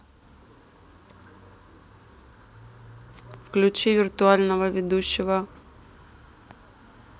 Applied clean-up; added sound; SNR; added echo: none; none; none; none.